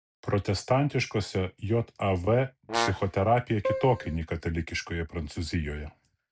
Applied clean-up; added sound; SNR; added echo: none; Brass instrument + Keyboard (musical); 4 dB; none.